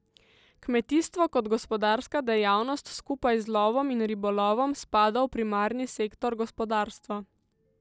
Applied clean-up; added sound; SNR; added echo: none; none; none; none.